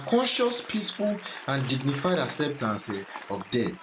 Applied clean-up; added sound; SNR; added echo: none; Applause / Crowd; 15 dB; none.